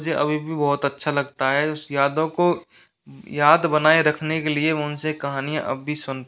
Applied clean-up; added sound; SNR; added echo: none; none; none; none.